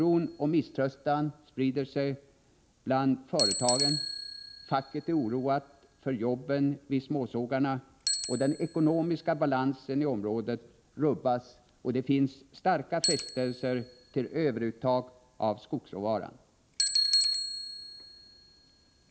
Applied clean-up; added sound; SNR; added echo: none; Bicycle; 6 dB; none.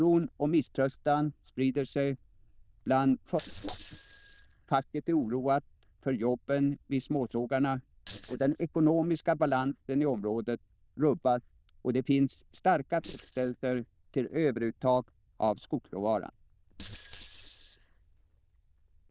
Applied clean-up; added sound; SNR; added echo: neural diffusion model UNIVERSE++.